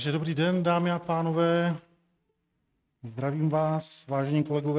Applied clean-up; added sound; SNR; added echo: neural mask model RNNoise.